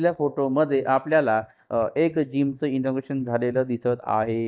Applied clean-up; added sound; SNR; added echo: neural mask model DeepFilterNet 3.